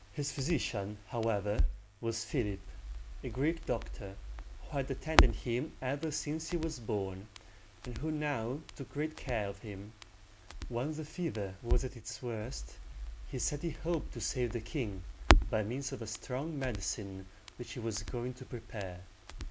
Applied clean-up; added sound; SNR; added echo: none; Crackle; 0 dB; none.